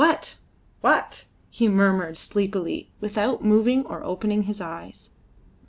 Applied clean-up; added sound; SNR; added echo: none; none; none; none.